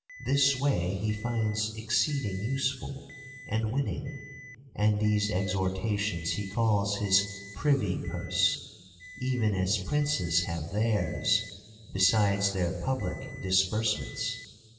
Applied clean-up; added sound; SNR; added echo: none; Alarm; 19 dB; reverberation time 2.6 s.